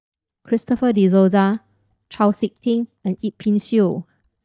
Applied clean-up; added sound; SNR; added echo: neural mask model DeepFilterNet 3.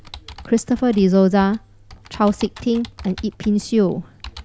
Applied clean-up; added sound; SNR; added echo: none; Computer keyboard; 19 dB; none.